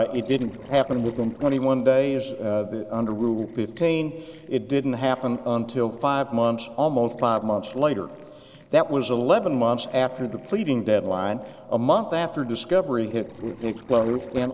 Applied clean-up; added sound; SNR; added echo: neural separator model SepFormer DNS4.